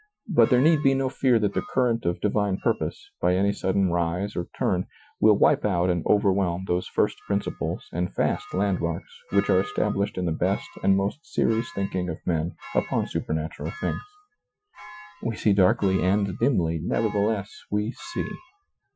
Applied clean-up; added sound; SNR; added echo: classical method Wiener filter.